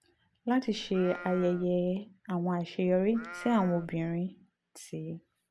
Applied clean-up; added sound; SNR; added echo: none; Livestock, farm animals, working animals; 15 dB; none.